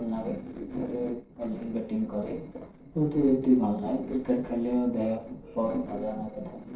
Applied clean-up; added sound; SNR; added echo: neural separator model SepFormer DNS4.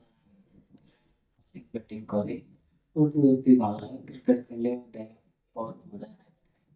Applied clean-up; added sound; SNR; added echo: neural mask model DeepFilterNet 3.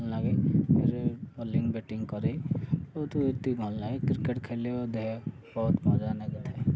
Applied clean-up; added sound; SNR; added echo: none; none; none; none.